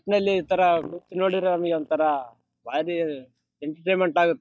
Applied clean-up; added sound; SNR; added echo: neural mask model DeepFilterNet 3.